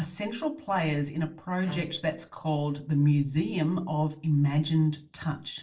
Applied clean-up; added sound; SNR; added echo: neural separator model SepFormer DNS4.